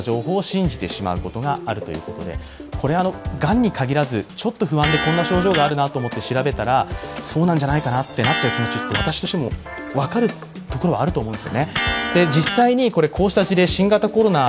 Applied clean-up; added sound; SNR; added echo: none; Electric guitar; 8 dB; none.